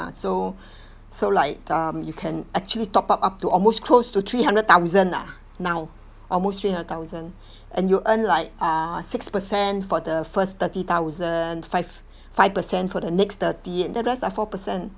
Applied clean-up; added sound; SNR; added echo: none; none; none; none.